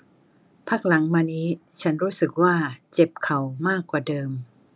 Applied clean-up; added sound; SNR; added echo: none; none; none; none.